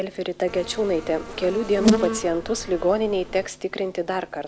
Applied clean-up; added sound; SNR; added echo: none; Insect; 3 dB; none.